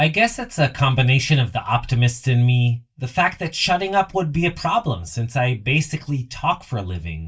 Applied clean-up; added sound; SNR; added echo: none; none; none; reverberation time 0.2 s.